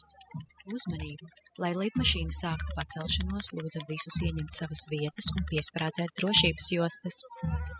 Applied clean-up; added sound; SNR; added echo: classical method spectral subtraction.